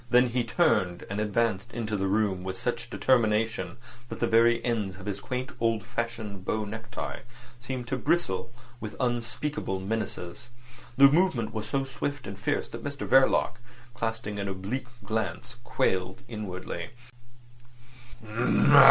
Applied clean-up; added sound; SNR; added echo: none; none; none; none.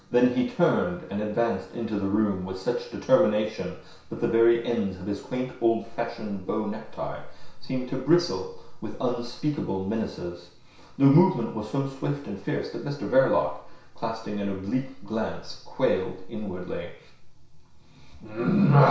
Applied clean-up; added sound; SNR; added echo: none; none; none; reverberation time 0.6 s.